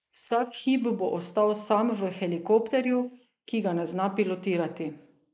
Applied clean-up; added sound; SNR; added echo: neural mask model Resemble Enhance denoiser.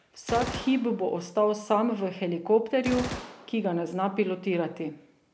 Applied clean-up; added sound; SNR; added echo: none; Gunshot, gunfire; 13 dB; none.